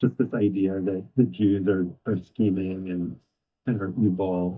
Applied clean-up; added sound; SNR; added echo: neural mask model DeepFilterNet 3.